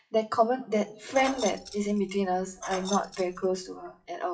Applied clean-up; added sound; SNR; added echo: classical method WPE with log-MMSE.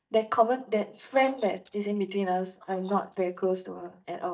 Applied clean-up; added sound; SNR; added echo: neural mask model DeepFilterNet 3.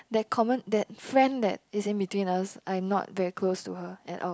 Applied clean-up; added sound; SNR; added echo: none; none; none; none.